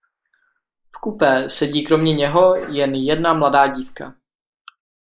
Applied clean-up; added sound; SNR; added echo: neural mask model Resemble Enhance denoiser.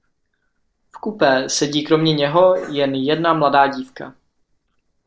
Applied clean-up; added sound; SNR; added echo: neural separator model SepFormer DNS4.